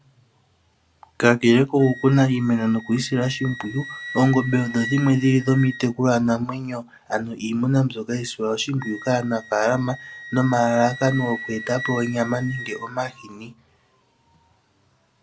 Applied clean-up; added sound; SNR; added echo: none; Wind instrument, woodwind instrument; 16 dB; none.